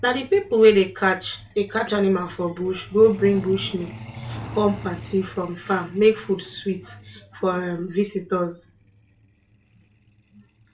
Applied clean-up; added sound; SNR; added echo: none; Truck; 17 dB; reverberation time 0.2 s.